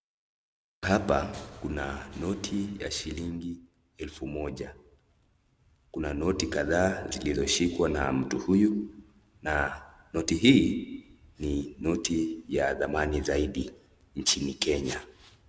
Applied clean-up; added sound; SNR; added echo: none; none; none; none.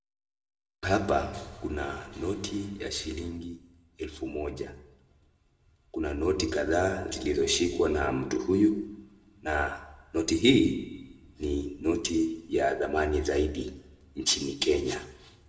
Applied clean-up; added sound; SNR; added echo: none; none; none; reverberation time 0.6 s.